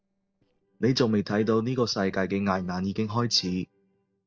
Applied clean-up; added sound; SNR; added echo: neural separator model SepFormer DNS4.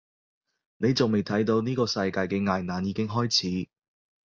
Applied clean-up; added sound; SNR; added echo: none; none; none; none.